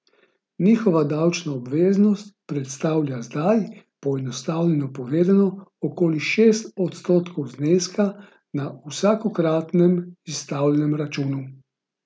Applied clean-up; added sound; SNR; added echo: none; none; none; none.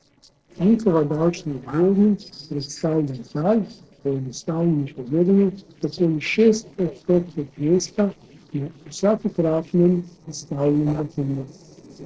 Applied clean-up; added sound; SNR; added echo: neural separator model SepFormer DNS4.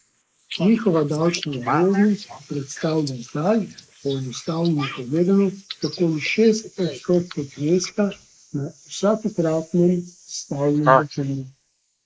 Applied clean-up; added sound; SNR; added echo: neural mask model Resemble Enhance denoiser.